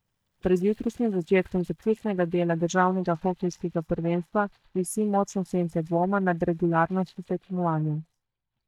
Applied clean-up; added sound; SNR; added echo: neural mask model DeepFilterNet 3.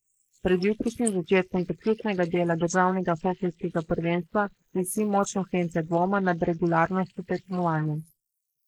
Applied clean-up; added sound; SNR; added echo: neural mask model Resemble Enhance denoiser.